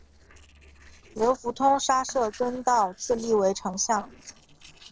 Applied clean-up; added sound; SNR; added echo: neural separator model SepFormer DNS4.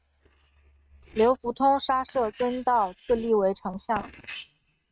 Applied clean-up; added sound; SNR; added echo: neural mask model RNNoise.